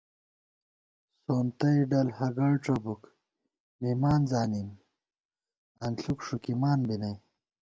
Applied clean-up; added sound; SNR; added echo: none; none; none; none.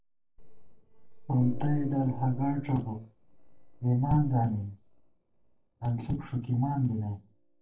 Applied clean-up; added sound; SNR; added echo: neural separator model SepFormer DNS4.